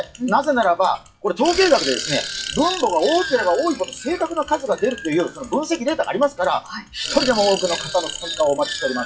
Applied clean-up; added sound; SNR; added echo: classical method WPE with log-MMSE.